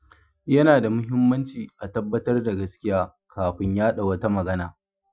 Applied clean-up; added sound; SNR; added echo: classical method Wiener filter.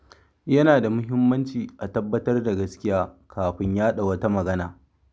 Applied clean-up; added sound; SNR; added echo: none; none; none; none.